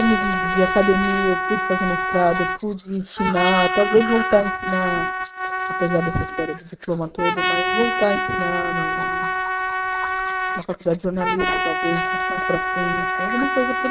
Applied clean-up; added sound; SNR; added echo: neural mask model RNNoise.